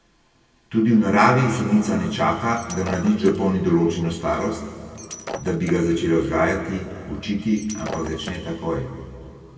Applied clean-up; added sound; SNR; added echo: none; Shatter; 16 dB; reverberation time 2.1 s.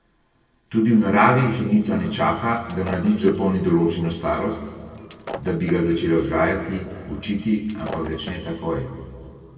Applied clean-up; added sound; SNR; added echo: neural separator model SepFormer DNS4.